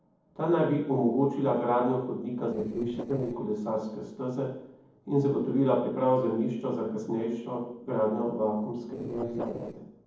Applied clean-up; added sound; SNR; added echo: neural separator model SepFormer DNS4.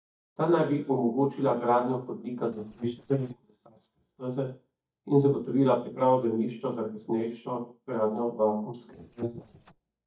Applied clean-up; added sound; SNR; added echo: neural mask model DeepFilterNet 3.